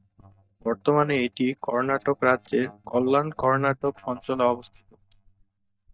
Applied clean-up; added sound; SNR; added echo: neural mask model DeepFilterNet 3.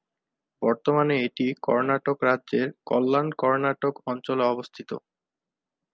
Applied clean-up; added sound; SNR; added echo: none; none; none; none.